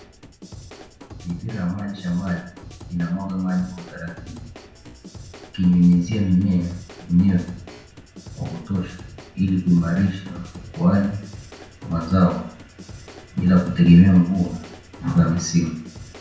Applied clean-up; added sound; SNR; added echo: none; Drum / Drum kit; 19 dB; reverberation time 0.5 s.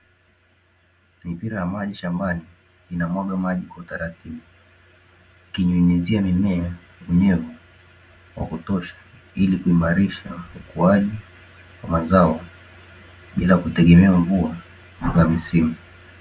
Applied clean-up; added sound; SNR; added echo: none; none; none; none.